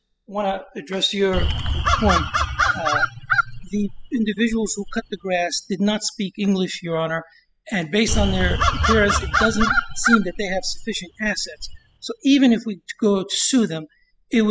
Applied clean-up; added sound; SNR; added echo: classical method spectral subtraction.